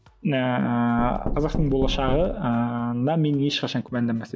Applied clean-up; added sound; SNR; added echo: none; Knock; 5 dB; none.